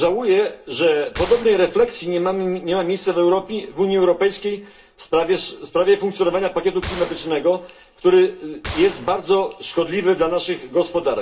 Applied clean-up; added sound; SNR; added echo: none; Gunshot, gunfire; 16 dB; reverberation time 0.3 s.